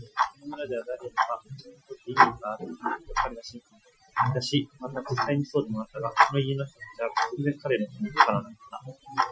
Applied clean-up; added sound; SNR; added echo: classical method Wiener filter.